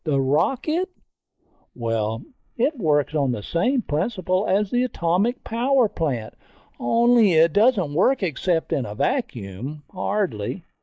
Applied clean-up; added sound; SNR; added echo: neural mask model Resemble Enhance denoiser.